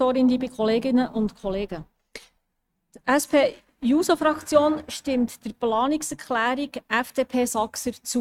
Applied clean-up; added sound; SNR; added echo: neural mask model RNNoise.